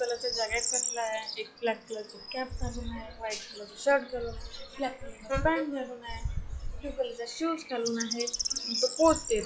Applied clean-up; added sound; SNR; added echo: classical method log-MMSE.